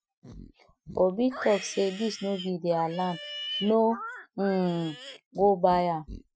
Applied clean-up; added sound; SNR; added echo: classical method Wiener filter.